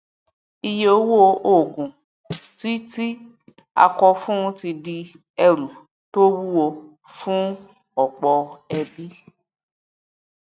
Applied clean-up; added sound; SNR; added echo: neural mask model RNNoise.